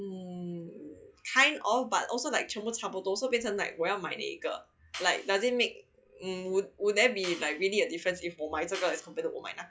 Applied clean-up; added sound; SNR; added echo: classical method log-MMSE.